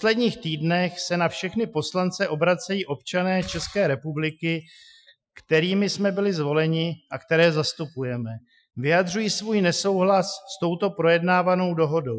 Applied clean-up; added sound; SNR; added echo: classical method Wiener filter.